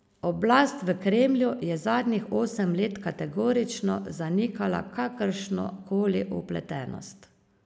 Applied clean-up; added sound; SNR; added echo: none; none; none; none.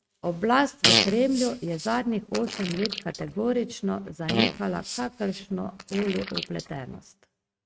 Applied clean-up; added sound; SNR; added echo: neural mask model RNNoise.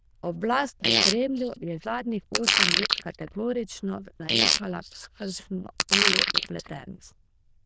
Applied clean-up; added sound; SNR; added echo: neural diffusion model UNIVERSE++.